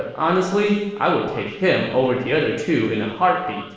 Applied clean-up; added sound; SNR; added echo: neural separator model SepFormer DNS4.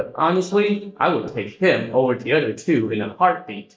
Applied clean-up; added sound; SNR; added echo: neural mask model DeepFilterNet 3.